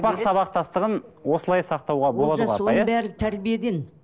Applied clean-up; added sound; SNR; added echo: none; none; none; none.